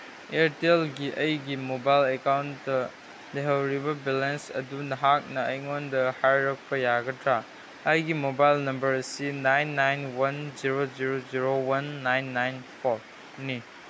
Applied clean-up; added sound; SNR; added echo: none; none; none; none.